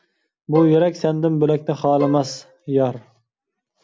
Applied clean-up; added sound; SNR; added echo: none; Bowed string instrument; 14 dB; none.